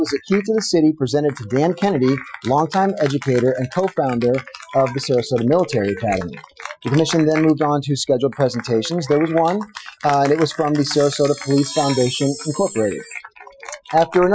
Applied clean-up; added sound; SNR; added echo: classical method Wiener filter.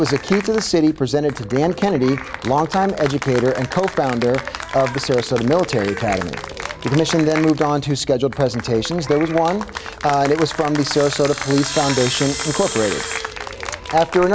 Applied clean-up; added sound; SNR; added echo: none; Applause / Cheering + Sawing; 10 dB; none.